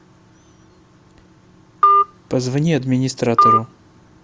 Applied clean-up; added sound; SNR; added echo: none; Telephone; -4 dB; none.